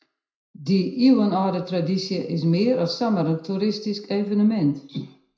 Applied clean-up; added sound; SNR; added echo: none; none; none; reverberation time 0.4 s.